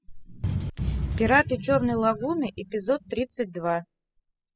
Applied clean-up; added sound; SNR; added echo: classical method spectral subtraction.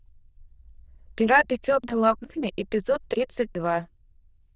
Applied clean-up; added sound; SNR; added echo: neural diffusion model UNIVERSE++.